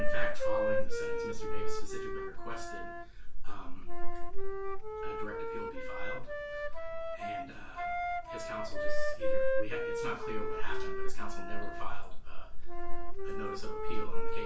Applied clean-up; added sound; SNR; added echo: none; Wind instrument, woodwind instrument; 11 dB; reverberation time 0.3 s.